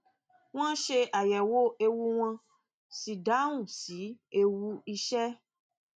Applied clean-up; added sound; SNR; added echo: none; none; none; none.